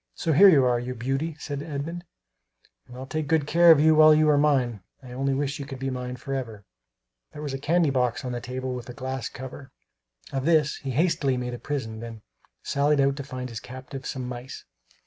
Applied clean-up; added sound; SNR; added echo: none; none; none; none.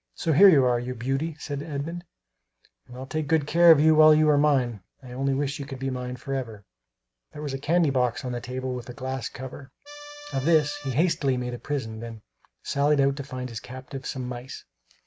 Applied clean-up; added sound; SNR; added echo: none; Accordion; 15 dB; none.